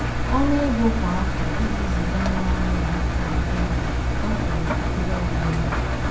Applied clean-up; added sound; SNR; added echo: none; Engine; -5 dB; reverberation time 0.6 s.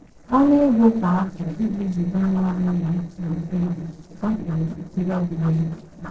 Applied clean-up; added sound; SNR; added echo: neural separator model SepFormer DNS4.